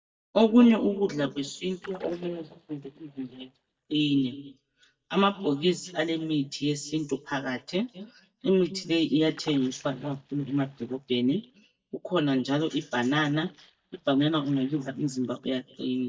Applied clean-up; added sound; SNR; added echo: neural mask model DeepFilterNet 3.